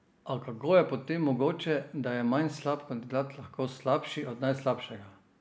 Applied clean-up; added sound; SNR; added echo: none; none; none; none.